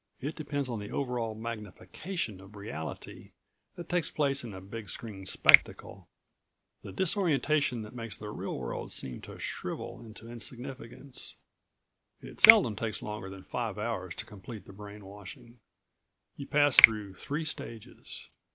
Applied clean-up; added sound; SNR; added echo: none; Finger snapping; -5 dB; none.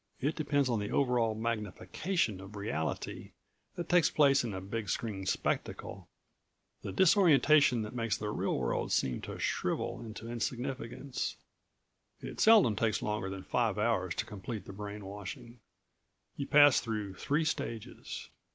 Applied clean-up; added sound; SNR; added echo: none; none; none; none.